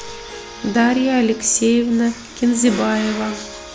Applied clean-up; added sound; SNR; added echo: none; Harp; 17 dB; none.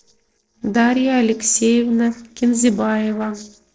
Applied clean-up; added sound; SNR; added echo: neural separator model SepFormer DNS4.